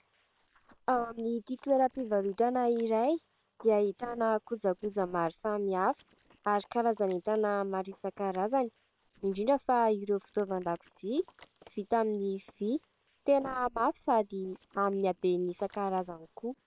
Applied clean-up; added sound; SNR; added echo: neural separator model SepFormer WHAM!.